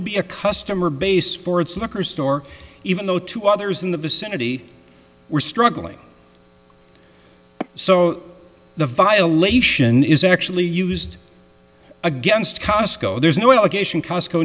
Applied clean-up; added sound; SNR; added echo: none; none; none; none.